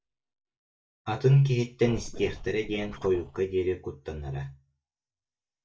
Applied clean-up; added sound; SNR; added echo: neural mask model DeepFilterNet 3.